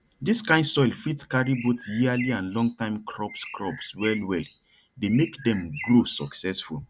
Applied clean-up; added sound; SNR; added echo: none; Bird; 16 dB; none.